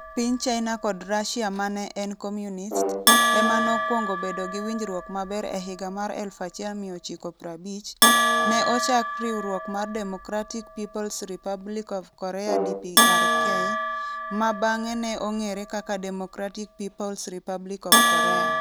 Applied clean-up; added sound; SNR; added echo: none; Brass instrument + Bell; -3 dB; none.